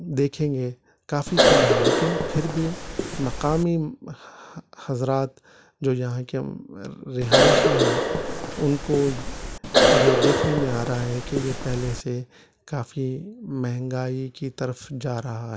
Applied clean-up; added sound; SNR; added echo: none; Cough; -5 dB; none.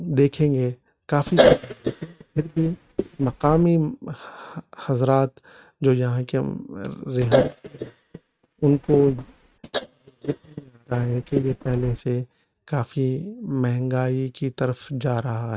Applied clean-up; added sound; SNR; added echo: neural mask model RNNoise.